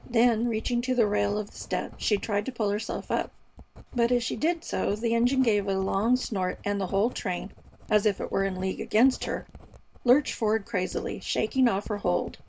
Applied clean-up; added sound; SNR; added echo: none; Writing; 18 dB; none.